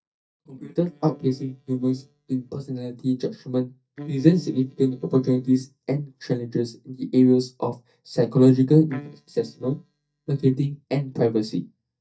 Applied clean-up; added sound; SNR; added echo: neural mask model DeepFilterNet 3.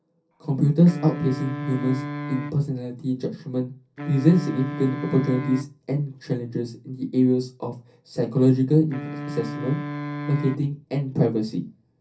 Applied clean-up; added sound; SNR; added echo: none; Wind instrument, woodwind instrument; 10 dB; reverberation time 0.3 s.